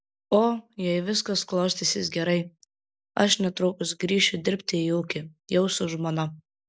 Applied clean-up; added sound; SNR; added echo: none; none; none; none.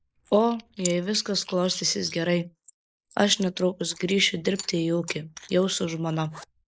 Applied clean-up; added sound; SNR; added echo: neural mask model Resemble Enhance denoiser.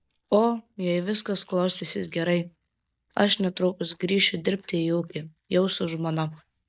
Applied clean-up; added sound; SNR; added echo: neural mask model DeepFilterNet 3.